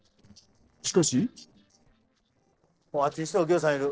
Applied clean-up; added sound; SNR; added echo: neural separator model SepFormer DNS4.